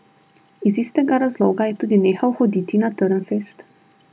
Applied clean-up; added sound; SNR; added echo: none; none; none; none.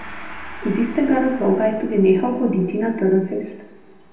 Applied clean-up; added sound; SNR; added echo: none; Gong; 16 dB; reverberation time 0.8 s.